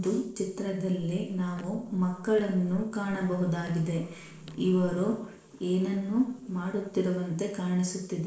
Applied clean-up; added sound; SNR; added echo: neural separator model SepFormer DNS4.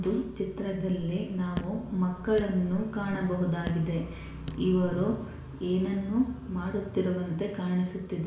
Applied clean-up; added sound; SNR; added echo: none; Raindrop / Drip; 13 dB; reverberation time 0.7 s.